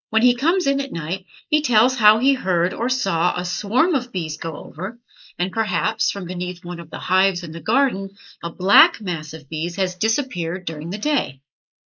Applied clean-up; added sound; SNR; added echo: neural mask model Resemble Enhance denoiser.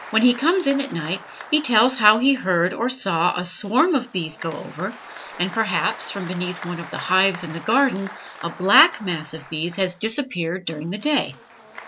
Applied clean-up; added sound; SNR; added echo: none; Applause; 17 dB; none.